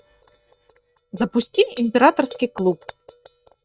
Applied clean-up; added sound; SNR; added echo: neural mask model DeepFilterNet 3.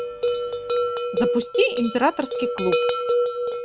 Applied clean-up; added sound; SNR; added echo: none; Bell; -2 dB; none.